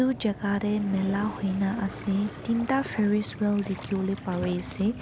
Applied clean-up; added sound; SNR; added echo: none; Waves, surf; 12 dB; none.